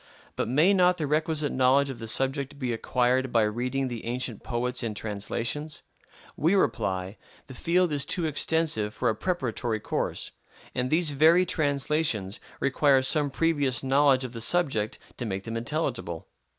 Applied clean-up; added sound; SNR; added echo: none; none; none; none.